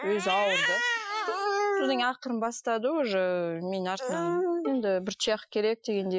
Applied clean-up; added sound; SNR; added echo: classical method Wiener filter.